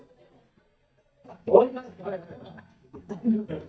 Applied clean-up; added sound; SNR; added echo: neural mask model DeepFilterNet 3.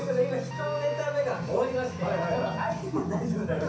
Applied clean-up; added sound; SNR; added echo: none; Wind instrument, woodwind instrument; 16 dB; reverberation time 0.6 s.